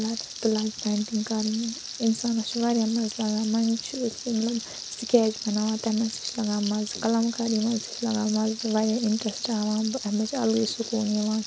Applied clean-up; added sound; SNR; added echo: none; Frying (food); 11 dB; none.